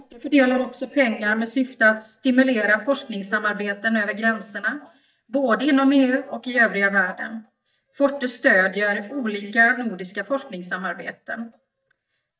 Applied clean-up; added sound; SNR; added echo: neural mask model DeepFilterNet 3.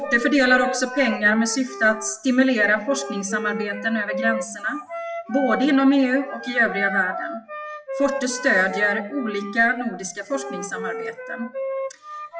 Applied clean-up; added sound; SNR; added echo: classical method WPE with log-MMSE.